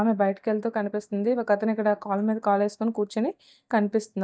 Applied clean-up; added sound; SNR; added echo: neural mask model DeepFilterNet 3.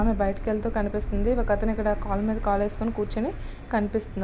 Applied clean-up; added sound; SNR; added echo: none; Thunder; 5 dB; none.